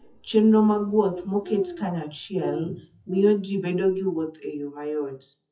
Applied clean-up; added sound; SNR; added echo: classical method WPE with log-MMSE.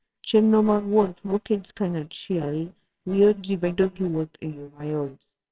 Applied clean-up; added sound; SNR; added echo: neural separator model SepFormer WHAMR!.